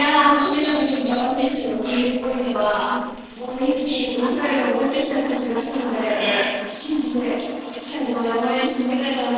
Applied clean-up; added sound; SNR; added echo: neural separator model SepFormer DNS4.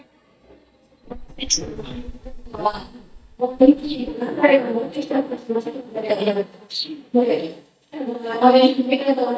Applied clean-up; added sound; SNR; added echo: neural mask model DeepFilterNet 3.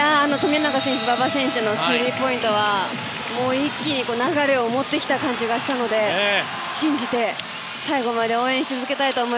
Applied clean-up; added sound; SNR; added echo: none; none; none; none.